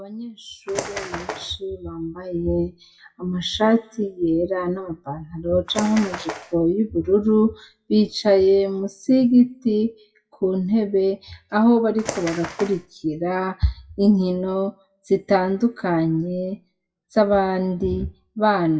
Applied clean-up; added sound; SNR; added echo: classical method WPE with log-MMSE.